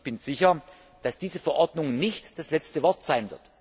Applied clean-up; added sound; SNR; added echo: none; none; none; none.